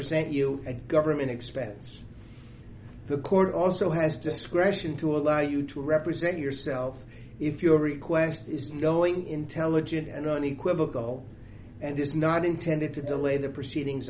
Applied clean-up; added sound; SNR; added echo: none; none; none; none.